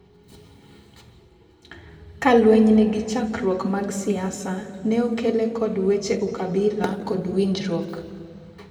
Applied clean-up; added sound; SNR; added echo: none; none; none; reverberation time 1.9 s.